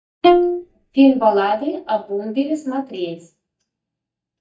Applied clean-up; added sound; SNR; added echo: neural mask model DeepFilterNet 3.